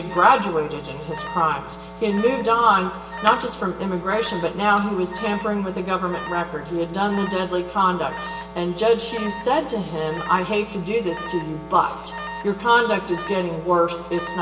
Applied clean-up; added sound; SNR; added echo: none; Alarm; 15 dB; reverberation time 1.0 s.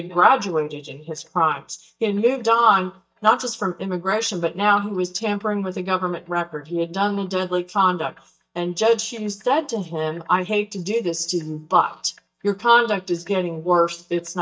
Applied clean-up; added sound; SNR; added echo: neural mask model DeepFilterNet 3.